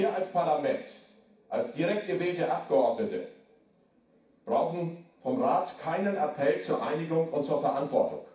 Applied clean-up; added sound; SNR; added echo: none; none; none; reverberation time 0.6 s.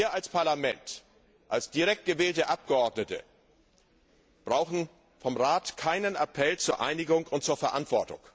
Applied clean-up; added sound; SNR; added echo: none; none; none; none.